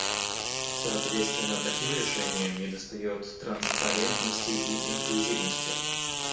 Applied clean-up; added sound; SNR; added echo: none; Fart; -3 dB; reverberation time 0.6 s.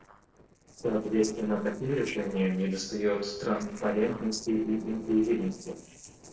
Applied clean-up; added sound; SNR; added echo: neural separator model SepFormer DNS4.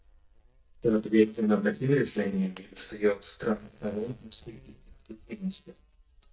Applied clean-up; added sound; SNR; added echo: neural mask model DeepFilterNet 3.